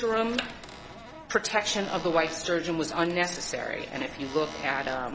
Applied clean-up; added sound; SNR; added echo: none; Squeak / Cupboard open or close; 15 dB; none.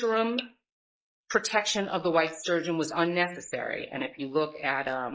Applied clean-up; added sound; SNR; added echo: neural mask model Resemble Enhance denoiser.